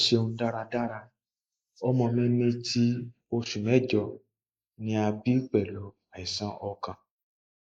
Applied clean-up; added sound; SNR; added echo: neural mask model Resemble Enhance denoiser.